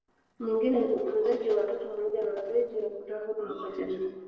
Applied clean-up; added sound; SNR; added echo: neural separator model SepFormer DNS4.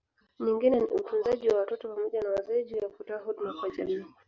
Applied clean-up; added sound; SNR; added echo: none; none; none; none.